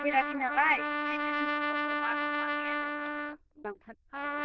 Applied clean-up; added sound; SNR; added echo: neural diffusion model UNIVERSE++.